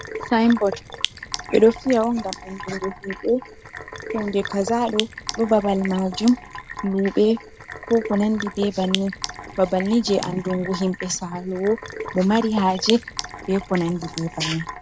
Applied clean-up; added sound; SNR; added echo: none; Sink (filling or washing); 11 dB; none.